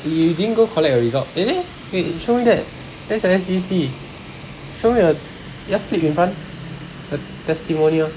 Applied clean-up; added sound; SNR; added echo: none; none; none; none.